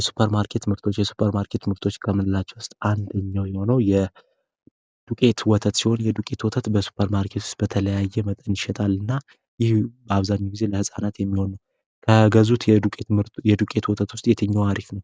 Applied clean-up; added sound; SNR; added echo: none; none; none; none.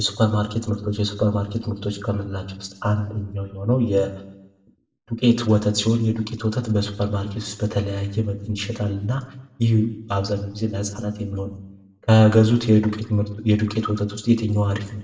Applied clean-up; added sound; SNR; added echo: none; none; none; reverberation time 0.6 s.